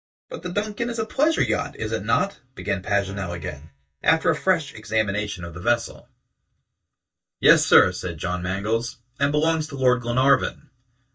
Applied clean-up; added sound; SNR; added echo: neural mask model DeepFilterNet 3.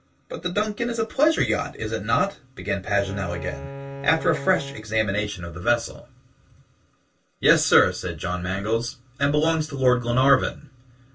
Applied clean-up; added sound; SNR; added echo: none; Bowed string instrument; 12 dB; reverberation time 0.2 s.